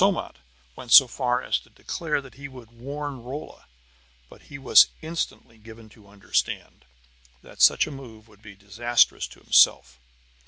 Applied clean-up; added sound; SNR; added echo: none; none; none; none.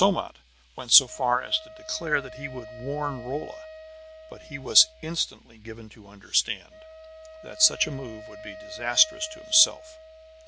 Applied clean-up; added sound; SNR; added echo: none; Wind instrument, woodwind instrument; 16 dB; none.